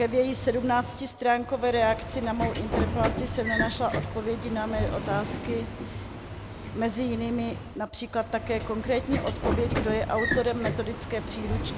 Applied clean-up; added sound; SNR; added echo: none; Sliding door / Train; 3 dB; none.